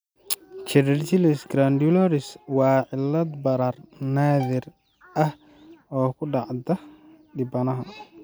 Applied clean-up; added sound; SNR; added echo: none; Bowed string instrument; 19 dB; none.